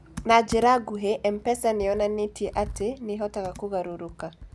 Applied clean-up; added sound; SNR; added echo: none; Computer keyboard; 17 dB; none.